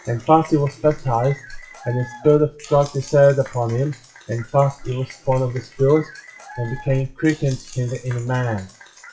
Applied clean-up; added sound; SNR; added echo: classical method WPE with log-MMSE.